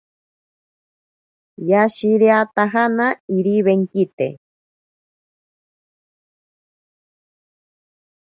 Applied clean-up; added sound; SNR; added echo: none; none; none; none.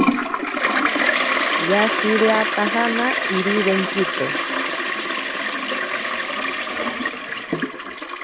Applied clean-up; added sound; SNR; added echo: none; Toilet flush; -3 dB; none.